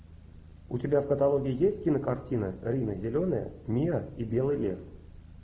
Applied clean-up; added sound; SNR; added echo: none; none; none; none.